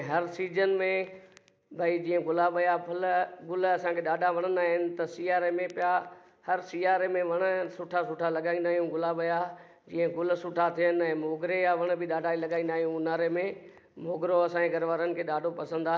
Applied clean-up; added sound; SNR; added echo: none; none; none; none.